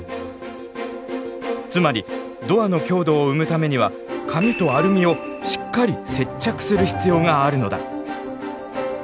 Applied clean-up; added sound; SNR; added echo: none; none; none; none.